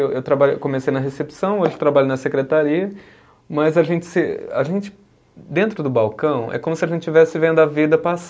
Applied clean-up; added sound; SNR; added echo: none; none; none; none.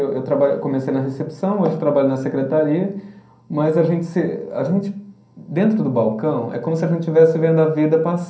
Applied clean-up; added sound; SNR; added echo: none; none; none; reverberation time 0.6 s.